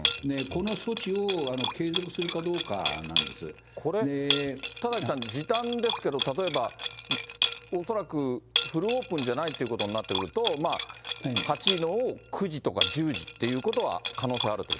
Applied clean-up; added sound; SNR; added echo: none; Liquid; 1 dB; none.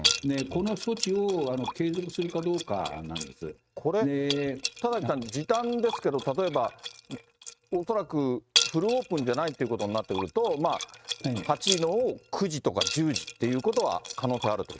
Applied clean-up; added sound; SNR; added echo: neural mask model RNNoise.